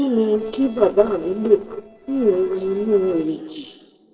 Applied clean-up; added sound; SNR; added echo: neural separator model SepFormer DNS4.